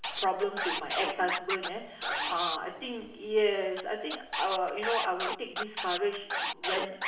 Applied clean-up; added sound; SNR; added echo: none; Scratching (performance technique); 4 dB; reverberation time 0.7 s.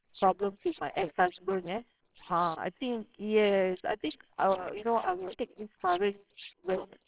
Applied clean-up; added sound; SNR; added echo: neural separator model SepFormer WHAMR!.